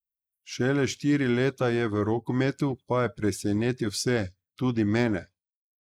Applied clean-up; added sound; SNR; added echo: neural mask model Resemble Enhance denoiser.